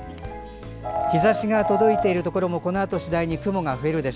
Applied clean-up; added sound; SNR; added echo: none; Piano; 0 dB; none.